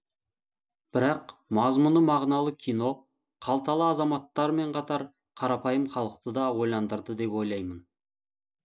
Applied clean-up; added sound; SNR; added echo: none; none; none; none.